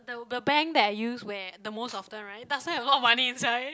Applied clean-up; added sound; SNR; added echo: none; none; none; none.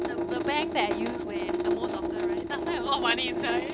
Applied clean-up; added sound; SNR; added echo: none; Drip / Sink (filling or washing) / Water tap, faucet; -2 dB; none.